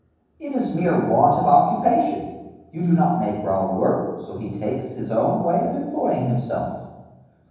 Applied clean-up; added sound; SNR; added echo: none; none; none; reverberation time 1.1 s.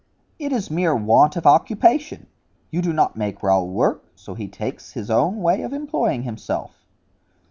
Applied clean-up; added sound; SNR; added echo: none; none; none; none.